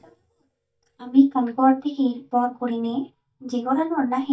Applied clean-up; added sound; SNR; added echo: neural mask model DeepFilterNet 3.